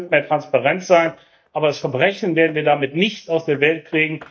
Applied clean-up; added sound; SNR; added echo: neural mask model DeepFilterNet 3.